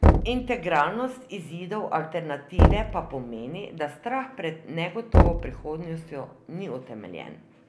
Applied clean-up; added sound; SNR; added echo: none; Knock; -4 dB; none.